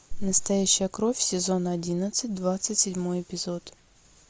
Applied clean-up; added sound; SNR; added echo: none; none; none; none.